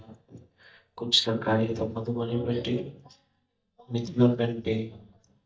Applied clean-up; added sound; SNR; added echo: neural mask model DeepFilterNet 3.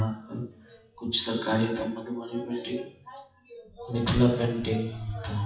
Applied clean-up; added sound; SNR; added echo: classical method WPE with log-MMSE.